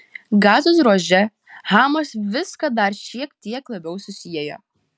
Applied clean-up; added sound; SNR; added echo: none; none; none; none.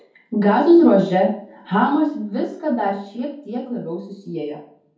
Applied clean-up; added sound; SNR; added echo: none; none; none; reverberation time 0.6 s.